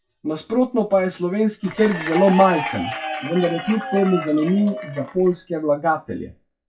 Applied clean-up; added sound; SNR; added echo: classical method WPE with log-MMSE.